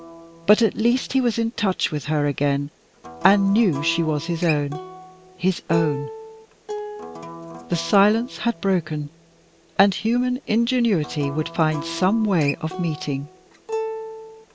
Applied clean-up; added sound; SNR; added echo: none; Acoustic guitar; 13 dB; none.